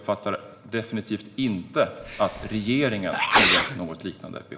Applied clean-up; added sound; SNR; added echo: none; Sneeze; -3 dB; reverberation time 1.8 s.